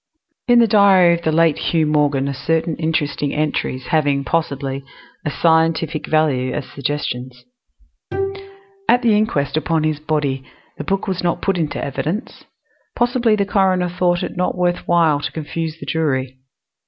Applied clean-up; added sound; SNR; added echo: none; Bowed string instrument; 12 dB; none.